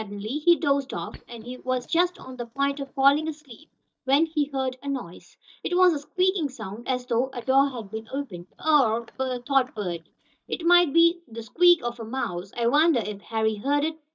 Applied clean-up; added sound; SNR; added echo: neural mask model DeepFilterNet 3.